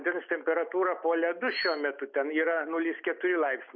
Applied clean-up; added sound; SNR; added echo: none; Chirp, tweet; 16 dB; none.